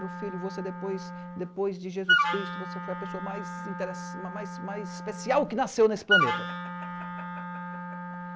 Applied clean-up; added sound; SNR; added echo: none; Wind instrument, woodwind instrument; -1 dB; none.